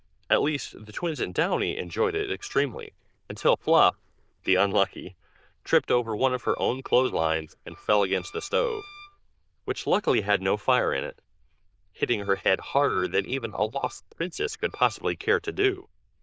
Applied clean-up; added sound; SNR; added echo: neural diffusion model UNIVERSE++.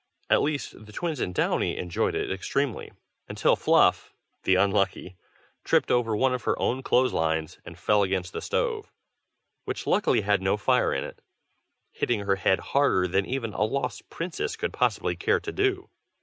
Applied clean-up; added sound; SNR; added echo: none; none; none; none.